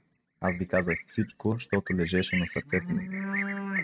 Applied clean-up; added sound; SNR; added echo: neural mask model RNNoise.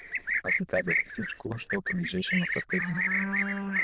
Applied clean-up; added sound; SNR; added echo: neural diffusion model UNIVERSE++.